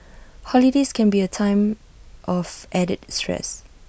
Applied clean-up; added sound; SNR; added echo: none; none; none; none.